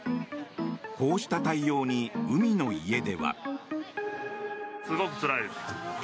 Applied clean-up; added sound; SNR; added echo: none; none; none; none.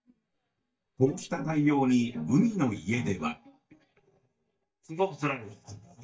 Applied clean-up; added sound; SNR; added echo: neural mask model DeepFilterNet 3.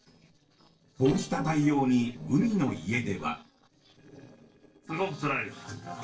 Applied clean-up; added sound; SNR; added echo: neural separator model SepFormer DNS4.